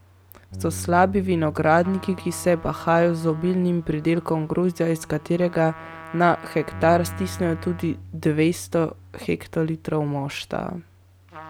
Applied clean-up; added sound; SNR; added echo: none; Trumpet + Bass guitar; 16 dB; none.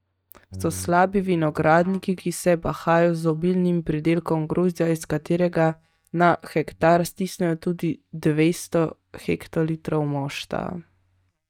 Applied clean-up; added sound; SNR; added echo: neural mask model DeepFilterNet 3.